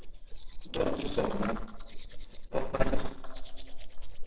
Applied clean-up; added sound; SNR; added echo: neural separator model SepFormer DNS4.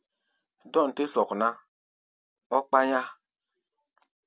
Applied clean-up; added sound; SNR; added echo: none; none; none; none.